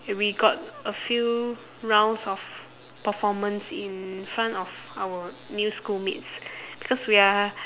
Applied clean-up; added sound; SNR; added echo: none; none; none; none.